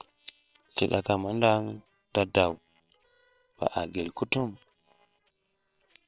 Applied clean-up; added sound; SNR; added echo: neural separator model SepFormer WHAM!.